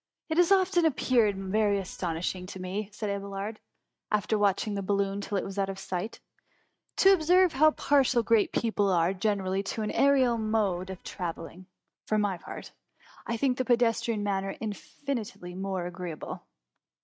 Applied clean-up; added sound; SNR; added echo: neural mask model RNNoise.